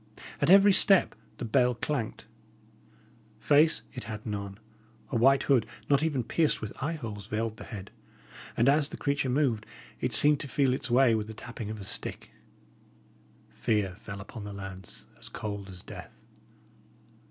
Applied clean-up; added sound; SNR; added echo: none; none; none; none.